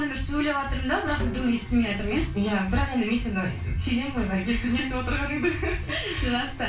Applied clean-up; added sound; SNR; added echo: none; Snare drum; 18 dB; reverberation time 0.3 s.